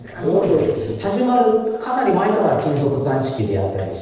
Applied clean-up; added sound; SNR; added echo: neural separator model SepFormer DNS4.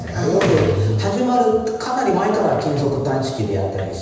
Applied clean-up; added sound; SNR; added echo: none; Sliding door / Slam; 15 dB; reverberation time 1.1 s.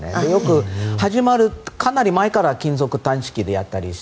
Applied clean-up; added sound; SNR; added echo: none; none; none; none.